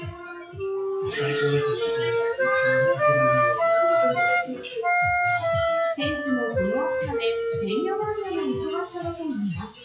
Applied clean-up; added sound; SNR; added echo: classical method WPE with log-MMSE.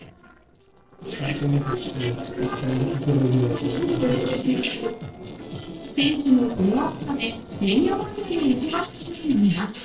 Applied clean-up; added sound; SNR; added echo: neural separator model SepFormer DNS4.